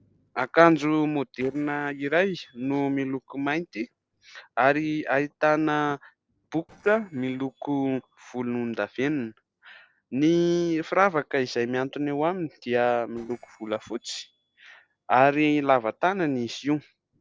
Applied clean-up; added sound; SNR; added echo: neural separator model SepFormer DNS4.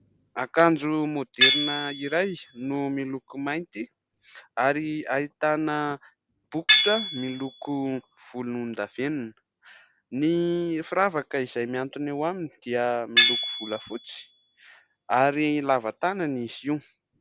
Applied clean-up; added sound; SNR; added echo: none; Tools; -2 dB; none.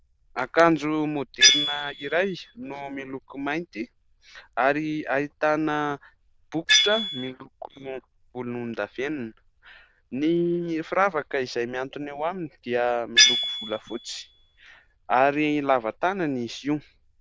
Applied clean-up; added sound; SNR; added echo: neural diffusion model UNIVERSE++.